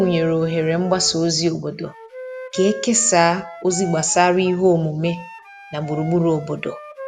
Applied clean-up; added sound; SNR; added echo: none; Wind instrument, woodwind instrument; 16 dB; none.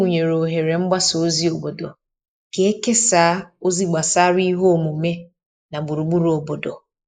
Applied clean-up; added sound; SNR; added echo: neural mask model Resemble Enhance denoiser.